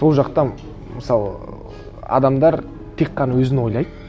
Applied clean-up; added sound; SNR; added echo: none; Motor vehicle (road); 18 dB; none.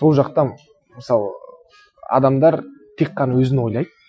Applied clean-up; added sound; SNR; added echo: classical method Wiener filter.